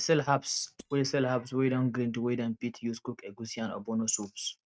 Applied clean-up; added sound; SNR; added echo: neural mask model RNNoise.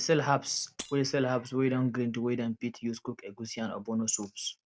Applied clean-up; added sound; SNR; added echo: none; Shatter; 20 dB; none.